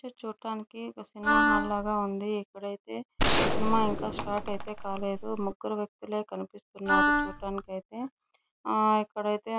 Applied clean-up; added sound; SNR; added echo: none; Wind instrument, woodwind instrument + Gunshot, gunfire; -5 dB; none.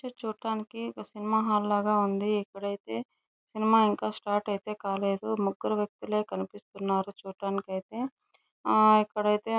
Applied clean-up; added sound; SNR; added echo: none; none; none; none.